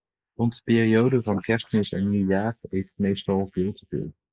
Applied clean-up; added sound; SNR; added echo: neural mask model Resemble Enhance denoiser.